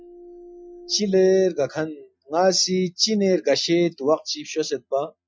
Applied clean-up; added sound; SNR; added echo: classical method Wiener filter.